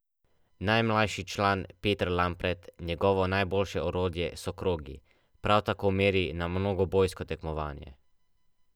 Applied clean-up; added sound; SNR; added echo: none; none; none; none.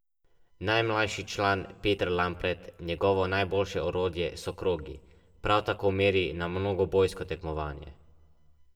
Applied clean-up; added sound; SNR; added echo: none; none; none; reverberation time 0.4 s.